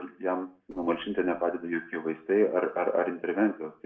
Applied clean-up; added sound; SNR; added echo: neural separator model SepFormer DNS4.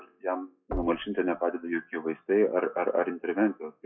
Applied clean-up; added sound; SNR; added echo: classical method WPE with log-MMSE.